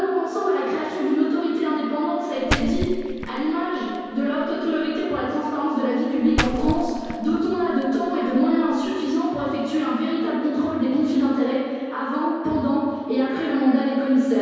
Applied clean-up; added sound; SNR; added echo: none; Splash, splatter; 9 dB; reverberation time 2.2 s.